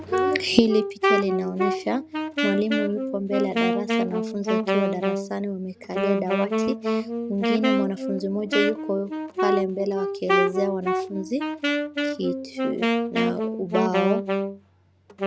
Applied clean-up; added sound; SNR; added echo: none; Wind instrument, woodwind instrument; -2 dB; none.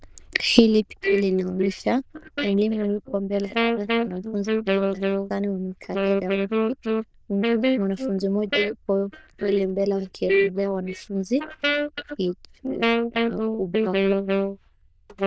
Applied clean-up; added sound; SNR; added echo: neural diffusion model UNIVERSE++.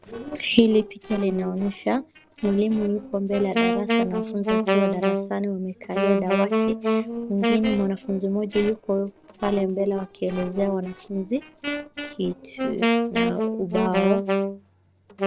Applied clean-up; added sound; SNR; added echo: neural separator model SepFormer DNS4.